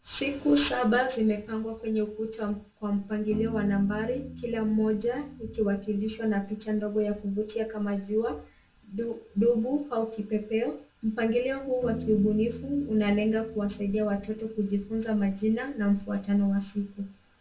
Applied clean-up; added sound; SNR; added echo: none; Piano; 17 dB; reverberation time 0.2 s.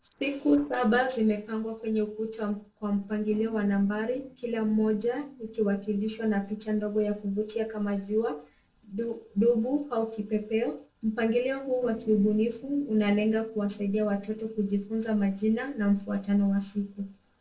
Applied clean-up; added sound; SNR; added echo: neural separator model SepFormer DNS4.